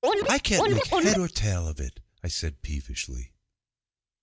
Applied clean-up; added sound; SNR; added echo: none; Scratching (performance technique); -5 dB; none.